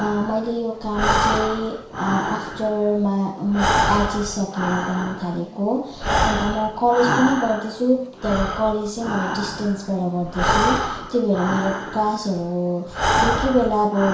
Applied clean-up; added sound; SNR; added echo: none; Breathing; 2 dB; reverberation time 0.6 s.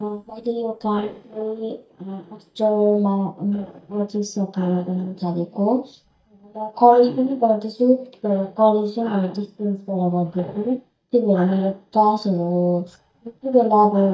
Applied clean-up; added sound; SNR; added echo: neural mask model DeepFilterNet 3.